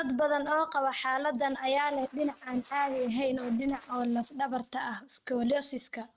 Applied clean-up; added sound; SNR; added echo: neural mask model RNNoise.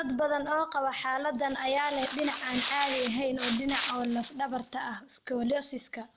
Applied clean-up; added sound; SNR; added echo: none; Tearing; 8 dB; none.